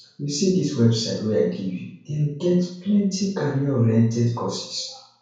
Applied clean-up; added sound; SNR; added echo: none; none; none; reverberation time 0.6 s.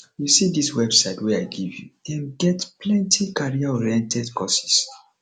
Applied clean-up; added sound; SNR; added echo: none; none; none; none.